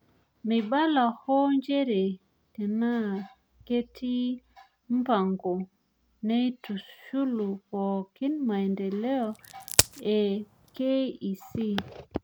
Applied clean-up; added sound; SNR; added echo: none; Crack; 3 dB; none.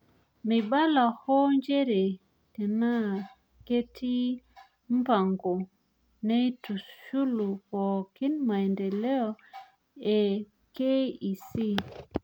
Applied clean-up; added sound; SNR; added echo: none; none; none; none.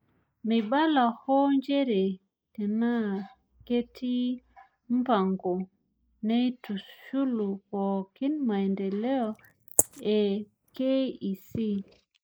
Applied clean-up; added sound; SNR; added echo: neural mask model Resemble Enhance denoiser.